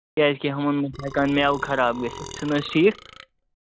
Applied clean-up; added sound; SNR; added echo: none; Burping, eructation; 16 dB; none.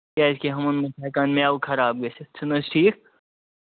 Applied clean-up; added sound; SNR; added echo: none; none; none; none.